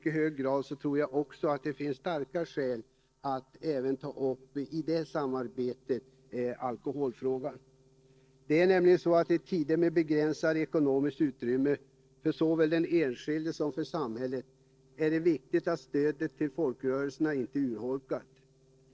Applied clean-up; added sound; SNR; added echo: neural separator model SepFormer DNS4.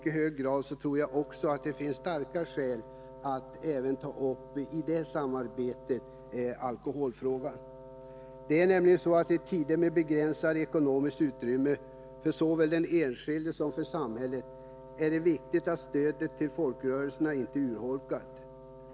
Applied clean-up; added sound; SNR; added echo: none; Wind instrument, woodwind instrument; 18 dB; none.